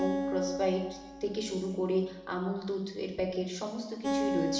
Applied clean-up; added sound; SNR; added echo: none; Acoustic guitar; 3 dB; reverberation time 1.0 s.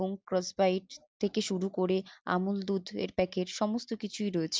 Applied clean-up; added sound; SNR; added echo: none; none; none; none.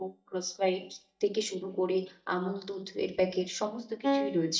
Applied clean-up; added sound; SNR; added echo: neural mask model DeepFilterNet 3.